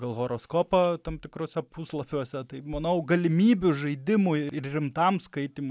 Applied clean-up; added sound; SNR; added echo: none; Bass drum; 18 dB; none.